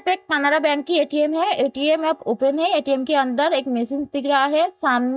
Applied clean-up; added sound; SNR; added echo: neural mask model DeepFilterNet 3.